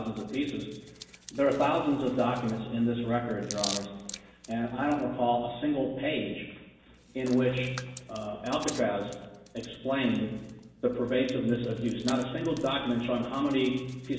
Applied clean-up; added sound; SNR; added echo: none; Hands; 17 dB; reverberation time 1.1 s.